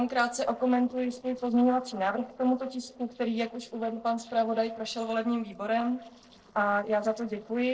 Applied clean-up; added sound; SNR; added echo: neural separator model SepFormer DNS4.